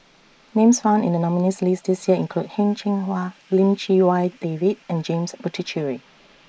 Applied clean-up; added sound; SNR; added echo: neural mask model Resemble Enhance denoiser.